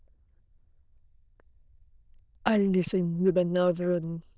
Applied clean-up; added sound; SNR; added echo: neural diffusion model UNIVERSE++.